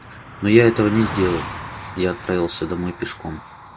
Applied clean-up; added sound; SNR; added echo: none; Car passing by; 12 dB; none.